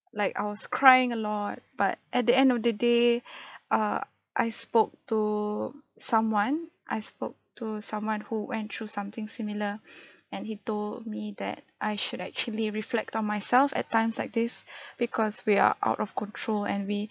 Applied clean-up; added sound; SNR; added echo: none; none; none; none.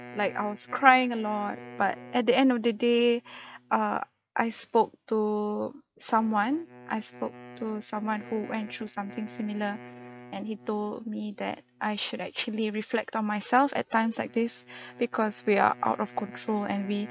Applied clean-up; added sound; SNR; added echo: neural mask model RNNoise.